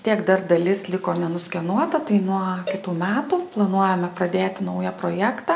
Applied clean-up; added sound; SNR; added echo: none; Cowbell; 16 dB; none.